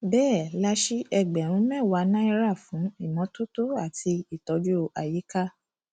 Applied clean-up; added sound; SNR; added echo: none; none; none; none.